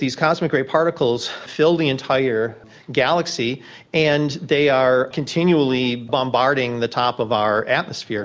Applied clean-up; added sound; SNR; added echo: none; none; none; none.